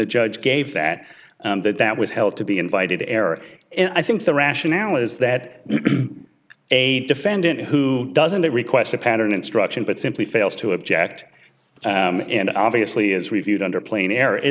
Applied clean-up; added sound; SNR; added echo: none; none; none; none.